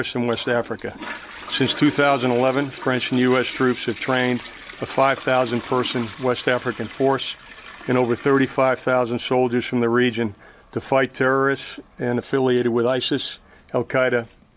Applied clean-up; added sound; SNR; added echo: none; Toilet flush; 18 dB; none.